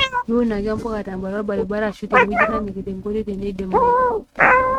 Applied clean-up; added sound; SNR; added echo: neural mask model RNNoise.